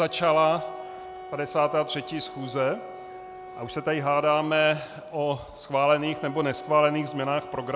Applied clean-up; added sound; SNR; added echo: none; Wind instrument, woodwind instrument; 15 dB; none.